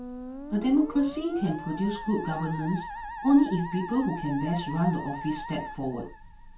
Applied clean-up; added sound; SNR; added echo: none; Musical instrument; 11 dB; reverberation time 0.2 s.